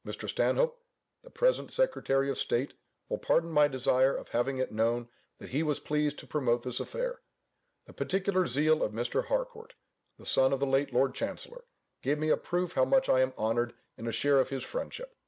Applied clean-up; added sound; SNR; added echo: none; none; none; none.